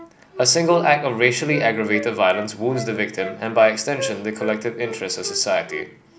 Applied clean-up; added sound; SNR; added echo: none; Wind instrument, woodwind instrument; 14 dB; none.